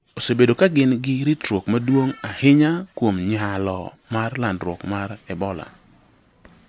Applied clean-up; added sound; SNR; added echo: none; none; none; none.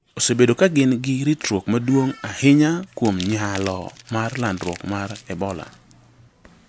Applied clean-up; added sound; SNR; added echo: none; Crumpling, crinkling; 20 dB; none.